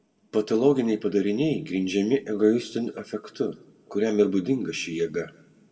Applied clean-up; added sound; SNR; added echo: none; none; none; reverberation time 1.3 s.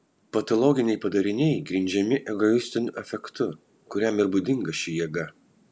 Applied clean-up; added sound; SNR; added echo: none; none; none; none.